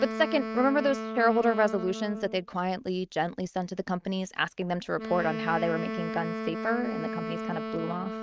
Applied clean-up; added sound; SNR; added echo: neural mask model RNNoise.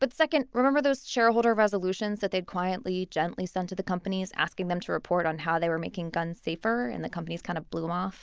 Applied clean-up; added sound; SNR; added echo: none; none; none; none.